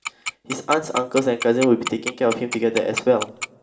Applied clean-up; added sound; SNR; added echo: none; Tick-tock; 10 dB; reverberation time 1.7 s.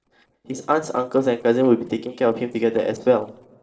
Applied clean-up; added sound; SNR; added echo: neural separator model SepFormer DNS4.